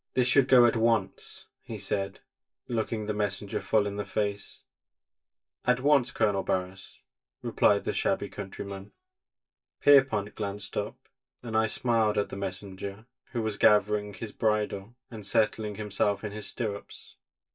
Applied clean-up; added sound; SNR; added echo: neural mask model DeepFilterNet 3.